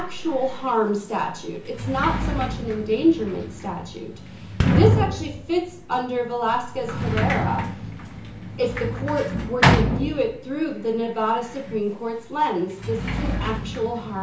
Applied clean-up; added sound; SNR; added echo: none; Sliding door; 1 dB; reverberation time 0.7 s.